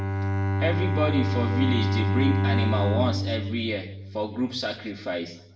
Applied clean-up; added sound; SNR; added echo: none; Bowed string instrument; -3 dB; reverberation time 0.6 s.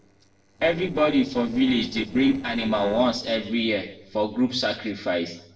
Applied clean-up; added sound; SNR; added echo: neural separator model SepFormer DNS4.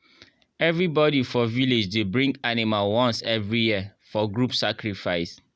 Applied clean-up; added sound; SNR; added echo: none; none; none; none.